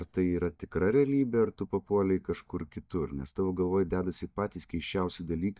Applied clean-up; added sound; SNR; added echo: neural mask model DeepFilterNet 3.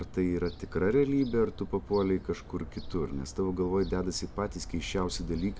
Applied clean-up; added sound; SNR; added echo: none; Gull, seagull / Fowl; 11 dB; none.